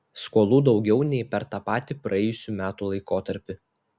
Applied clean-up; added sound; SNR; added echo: none; none; none; none.